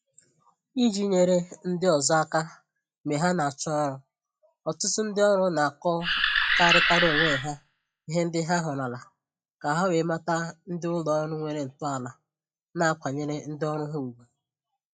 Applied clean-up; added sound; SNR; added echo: classical method log-MMSE.